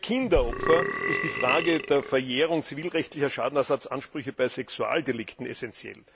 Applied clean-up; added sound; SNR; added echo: none; Burping, eructation; 2 dB; none.